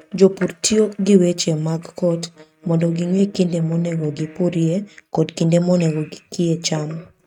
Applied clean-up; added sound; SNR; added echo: neural mask model RNNoise.